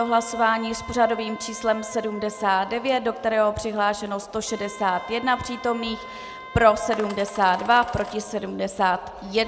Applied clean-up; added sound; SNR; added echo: none; Wind instrument, woodwind instrument + Coin (dropping); 17 dB; none.